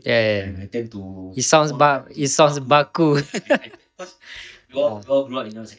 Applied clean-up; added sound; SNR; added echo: neural mask model DeepFilterNet 3.